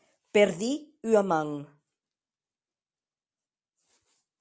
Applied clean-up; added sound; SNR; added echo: none; none; none; none.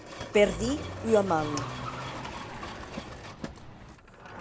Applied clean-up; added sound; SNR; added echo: none; Mechanisms + Car; 7 dB; none.